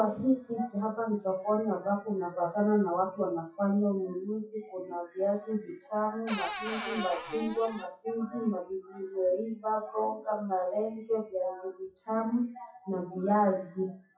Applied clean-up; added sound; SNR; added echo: classical method WPE with log-MMSE.